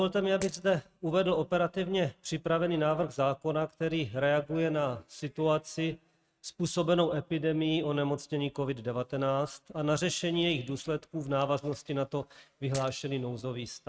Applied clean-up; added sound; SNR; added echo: neural mask model RNNoise.